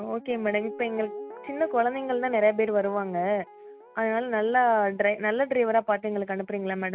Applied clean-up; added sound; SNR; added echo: none; Guitar; 17 dB; none.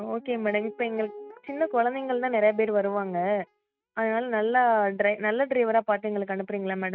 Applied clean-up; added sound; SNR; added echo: neural mask model RNNoise.